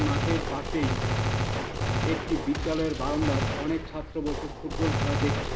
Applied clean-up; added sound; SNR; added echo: none; Gunshot, gunfire; -2 dB; reverberation time 1.8 s.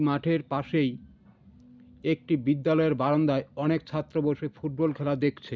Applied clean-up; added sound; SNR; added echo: none; none; none; none.